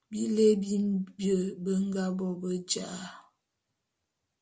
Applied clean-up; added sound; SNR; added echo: none; none; none; none.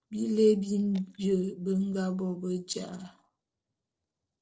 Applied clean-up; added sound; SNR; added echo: neural separator model SepFormer DNS4.